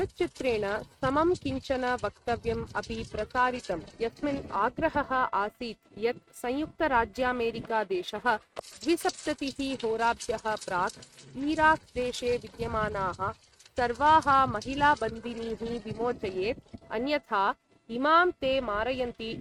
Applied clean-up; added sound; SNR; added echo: neural mask model RNNoise.